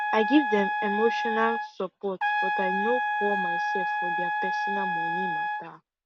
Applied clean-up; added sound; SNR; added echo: none; Trumpet; -2 dB; none.